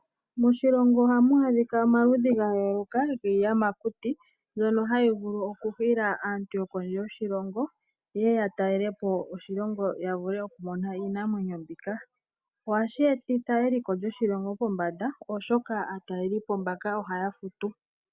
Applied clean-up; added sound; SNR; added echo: none; none; none; none.